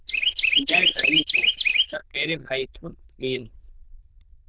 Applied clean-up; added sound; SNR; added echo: neural diffusion model UNIVERSE++.